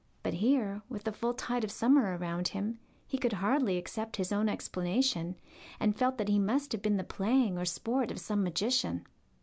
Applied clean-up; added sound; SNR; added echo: none; none; none; none.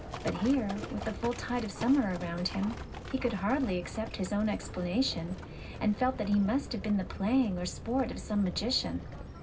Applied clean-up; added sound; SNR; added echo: none; Livestock, farm animals, working animals; 10 dB; reverberation time 0.4 s.